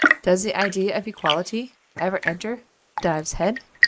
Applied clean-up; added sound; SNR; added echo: neural mask model Resemble Enhance denoiser.